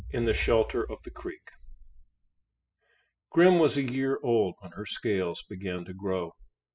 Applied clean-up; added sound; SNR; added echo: classical method spectral subtraction.